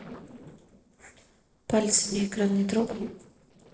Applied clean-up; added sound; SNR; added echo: neural separator model SepFormer DNS4.